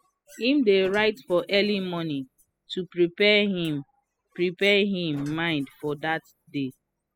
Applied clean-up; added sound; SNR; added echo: classical method spectral subtraction.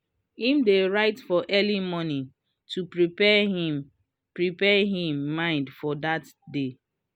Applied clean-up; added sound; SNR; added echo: none; none; none; none.